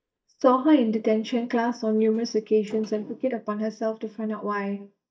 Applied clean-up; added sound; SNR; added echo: neural mask model DeepFilterNet 3.